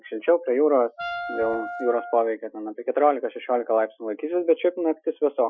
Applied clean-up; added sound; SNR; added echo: classical method Wiener filter.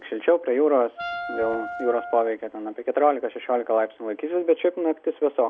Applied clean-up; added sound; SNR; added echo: none; Wind instrument, woodwind instrument; 10 dB; none.